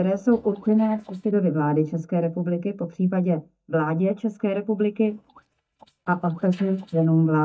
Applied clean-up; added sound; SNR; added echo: neural mask model DeepFilterNet 3.